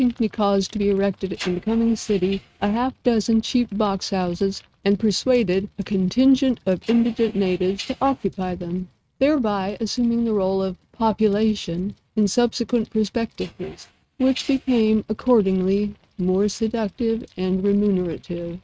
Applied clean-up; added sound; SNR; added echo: neural mask model RNNoise.